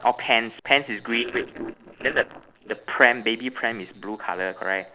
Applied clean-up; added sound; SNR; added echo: neural separator model SepFormer DNS4.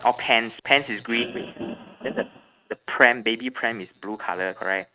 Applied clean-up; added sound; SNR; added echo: neural mask model RNNoise.